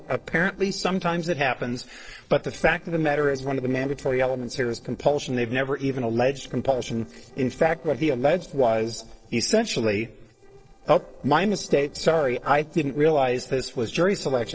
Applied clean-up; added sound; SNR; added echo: neural separator model SepFormer DNS4.